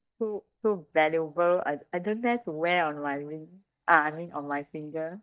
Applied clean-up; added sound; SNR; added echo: neural mask model DeepFilterNet 3.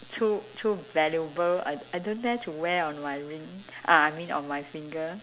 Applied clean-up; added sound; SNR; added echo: none; none; none; none.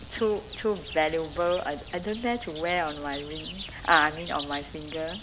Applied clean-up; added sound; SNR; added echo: none; Chirp, tweet; 13 dB; none.